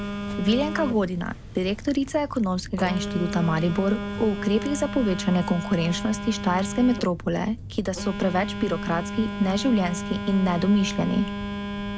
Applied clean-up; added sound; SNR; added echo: none; Telephone; 7 dB; none.